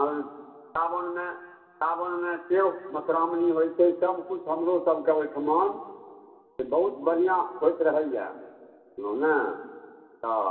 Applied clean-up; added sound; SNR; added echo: none; none; none; reverberation time 2.1 s.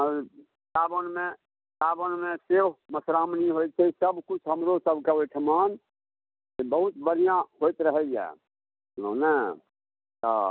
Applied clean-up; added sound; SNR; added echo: none; none; none; none.